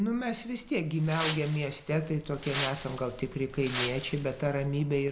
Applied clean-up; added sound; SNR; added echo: none; Wind; 5 dB; none.